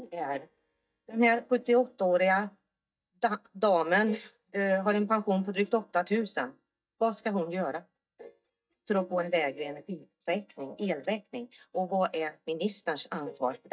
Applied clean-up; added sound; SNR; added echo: neural mask model DeepFilterNet 3.